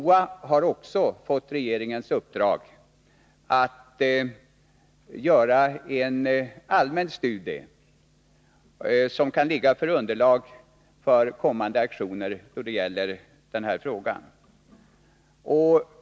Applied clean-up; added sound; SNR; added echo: none; none; none; none.